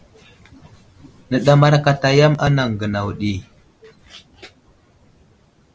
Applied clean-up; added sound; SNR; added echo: none; none; none; none.